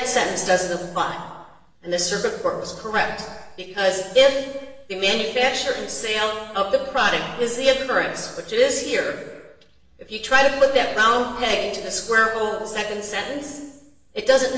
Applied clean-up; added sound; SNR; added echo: none; none; none; reverberation time 1.1 s.